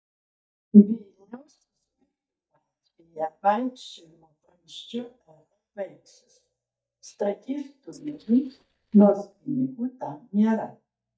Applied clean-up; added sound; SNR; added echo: neural mask model DeepFilterNet 3.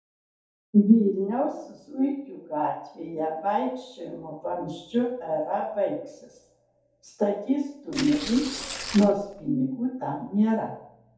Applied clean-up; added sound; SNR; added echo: none; Tearing; 9 dB; reverberation time 2.3 s.